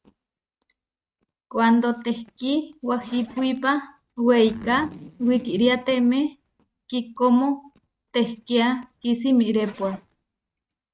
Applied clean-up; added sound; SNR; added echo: neural mask model RNNoise.